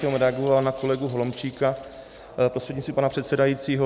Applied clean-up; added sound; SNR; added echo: none; Shatter + Rattle (instrument); 19 dB; none.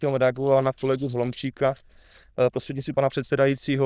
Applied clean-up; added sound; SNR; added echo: neural diffusion model UNIVERSE++.